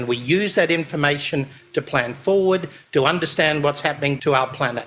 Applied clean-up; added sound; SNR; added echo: none; none; none; none.